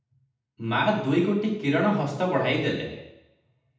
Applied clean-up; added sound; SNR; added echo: none; none; none; reverberation time 0.8 s.